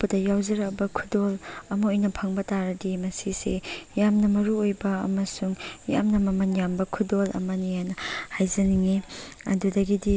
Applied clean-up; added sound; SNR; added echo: none; none; none; none.